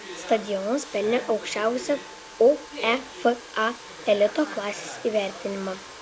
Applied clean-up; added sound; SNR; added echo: none; Domestic sounds, home sounds; 14 dB; none.